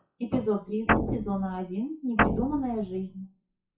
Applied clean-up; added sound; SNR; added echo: classical method WPE with log-MMSE.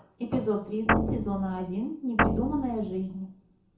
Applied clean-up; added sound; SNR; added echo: none; Guitar; -2 dB; reverberation time 0.6 s.